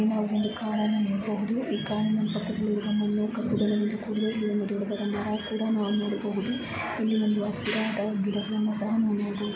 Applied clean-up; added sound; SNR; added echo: none; Bird; 17 dB; none.